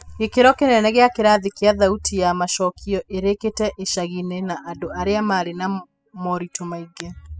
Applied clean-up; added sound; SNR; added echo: classical method spectral subtraction.